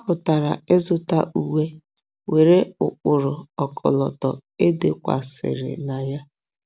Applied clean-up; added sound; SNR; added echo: none; none; none; none.